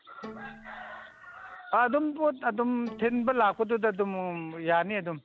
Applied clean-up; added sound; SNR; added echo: none; Bowed string instrument; 19 dB; none.